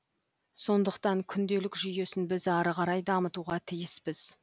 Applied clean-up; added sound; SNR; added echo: none; none; none; none.